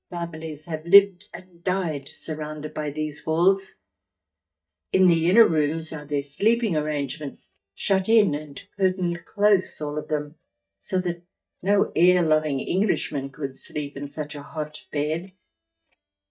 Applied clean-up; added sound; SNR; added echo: neural mask model DeepFilterNet 3.